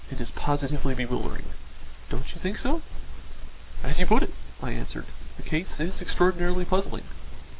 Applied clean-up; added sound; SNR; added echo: none; none; none; none.